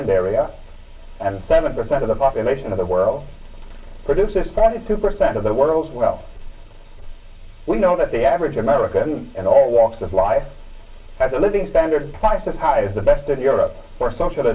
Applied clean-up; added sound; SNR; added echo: none; none; none; reverberation time 0.3 s.